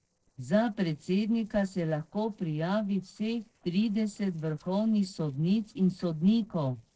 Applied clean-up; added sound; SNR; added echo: neural separator model SepFormer DNS4.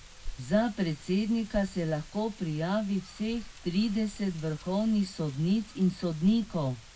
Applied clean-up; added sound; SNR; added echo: none; Wind; 16 dB; reverberation time 0.4 s.